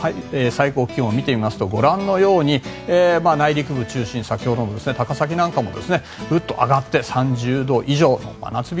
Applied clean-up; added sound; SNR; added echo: none; none; none; none.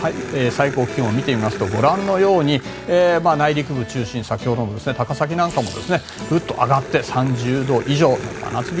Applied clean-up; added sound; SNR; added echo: none; Growling; 14 dB; none.